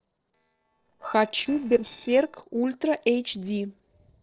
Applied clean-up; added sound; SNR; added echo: neural separator model SepFormer DNS4.